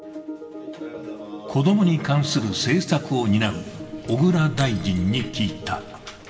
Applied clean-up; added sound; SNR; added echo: none; Shatter / Crushing; 20 dB; reverberation time 1.5 s.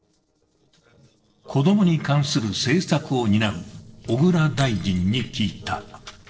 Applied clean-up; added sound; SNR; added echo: neural separator model SepFormer DNS4.